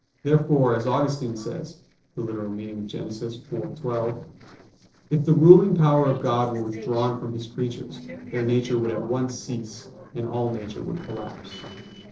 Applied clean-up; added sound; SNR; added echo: neural separator model SepFormer DNS4.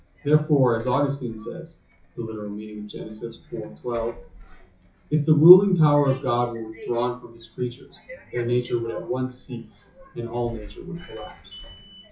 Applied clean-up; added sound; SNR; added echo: classical method WPE with log-MMSE.